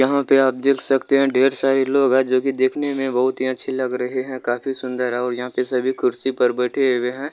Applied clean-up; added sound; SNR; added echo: none; none; none; none.